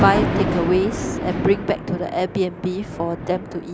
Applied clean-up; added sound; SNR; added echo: none; Thunder; 4 dB; none.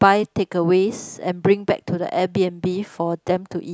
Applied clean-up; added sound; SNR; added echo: none; none; none; none.